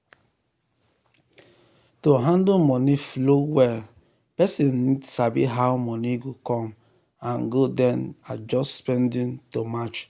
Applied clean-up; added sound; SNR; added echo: none; none; none; none.